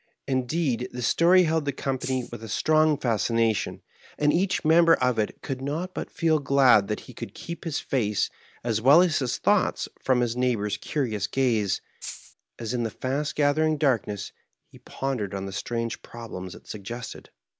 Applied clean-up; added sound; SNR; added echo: none; Rattle (instrument); 12 dB; none.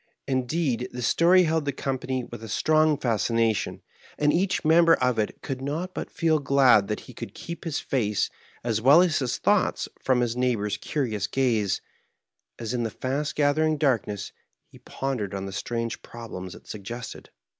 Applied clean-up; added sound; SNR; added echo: none; none; none; none.